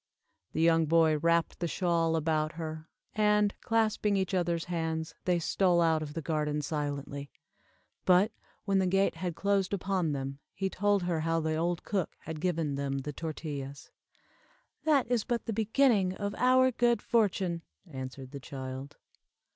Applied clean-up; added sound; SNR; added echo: none; none; none; none.